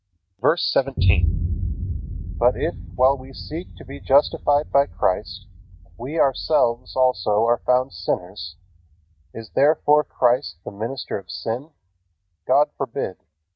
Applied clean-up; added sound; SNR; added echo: none; Boom; 7 dB; none.